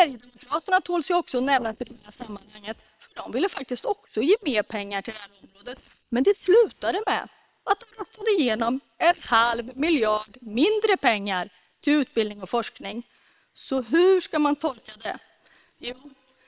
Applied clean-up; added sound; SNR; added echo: neural separator model SepFormer WHAM!.